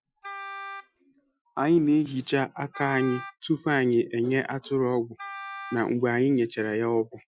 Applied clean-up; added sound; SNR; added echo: classical method Wiener filter.